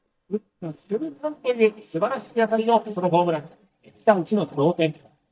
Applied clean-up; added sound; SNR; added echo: neural mask model DeepFilterNet 3.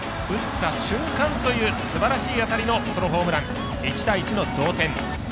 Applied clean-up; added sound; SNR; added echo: none; none; none; none.